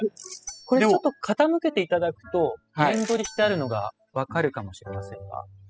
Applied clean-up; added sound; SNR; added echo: classical method spectral subtraction.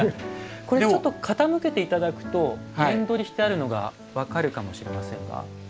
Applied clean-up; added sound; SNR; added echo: none; none; none; none.